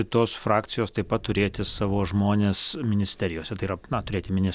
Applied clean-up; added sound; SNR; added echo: none; none; none; none.